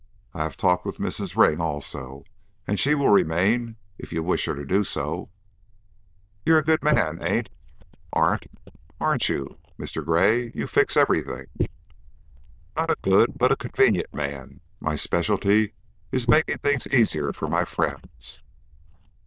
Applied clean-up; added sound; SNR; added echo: neural diffusion model UNIVERSE++.